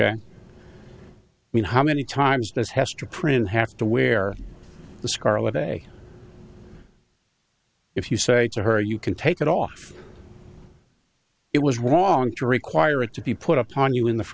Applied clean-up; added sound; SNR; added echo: none; none; none; none.